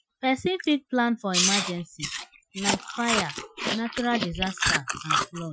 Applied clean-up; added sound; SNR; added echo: classical method Wiener filter.